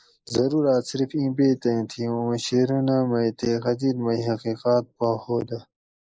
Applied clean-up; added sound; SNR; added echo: neural mask model Resemble Enhance denoiser.